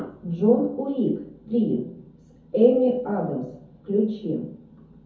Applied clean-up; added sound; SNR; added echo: none; none; none; reverberation time 0.5 s.